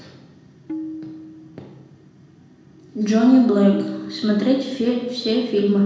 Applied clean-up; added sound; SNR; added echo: none; Tabla; 15 dB; reverberation time 0.9 s.